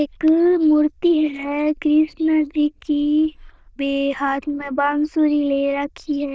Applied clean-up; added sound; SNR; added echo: neural diffusion model UNIVERSE++.